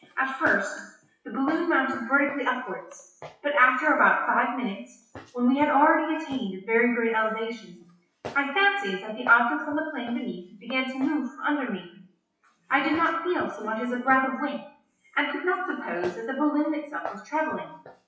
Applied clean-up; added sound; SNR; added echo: classical method WPE with log-MMSE.